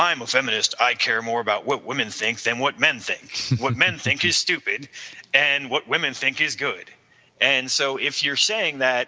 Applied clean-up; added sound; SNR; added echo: none; none; none; none.